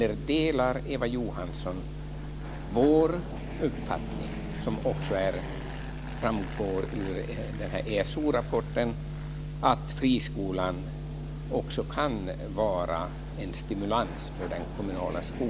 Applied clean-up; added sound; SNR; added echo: none; Fixed-wing aircraft, airplane; 14 dB; none.